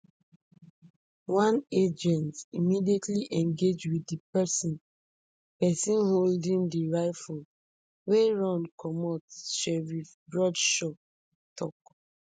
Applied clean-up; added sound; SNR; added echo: none; none; none; none.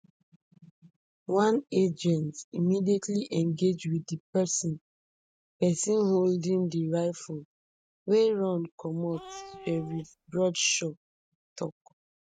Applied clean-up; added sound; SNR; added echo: neural mask model RNNoise.